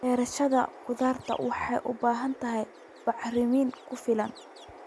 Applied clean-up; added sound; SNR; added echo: none; Chirp, tweet; 19 dB; none.